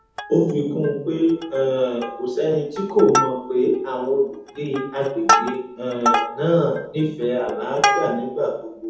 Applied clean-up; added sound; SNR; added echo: none; Plucked string instrument; 5 dB; reverberation time 0.8 s.